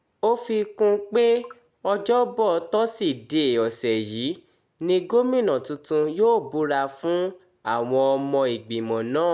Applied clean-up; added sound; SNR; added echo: none; none; none; none.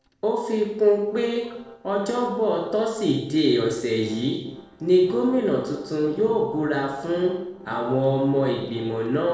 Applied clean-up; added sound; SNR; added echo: neural separator model SepFormer DNS4.